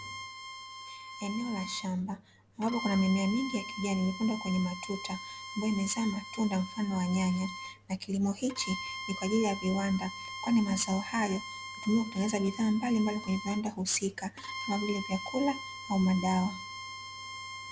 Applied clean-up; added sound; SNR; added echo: none; Bowed string instrument; 11 dB; none.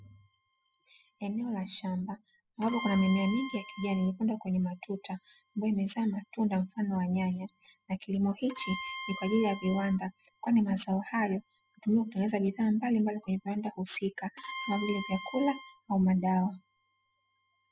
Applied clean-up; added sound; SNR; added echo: classical method spectral subtraction.